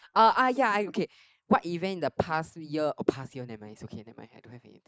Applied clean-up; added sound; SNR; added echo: neural mask model Resemble Enhance denoiser.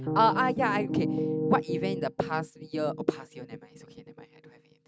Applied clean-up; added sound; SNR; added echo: neural mask model RNNoise.